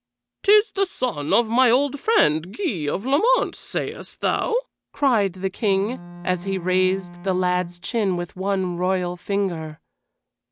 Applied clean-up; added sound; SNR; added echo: none; Bowed string instrument; 15 dB; none.